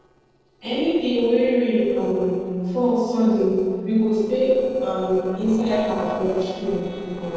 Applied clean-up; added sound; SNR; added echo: neural separator model SepFormer DNS4.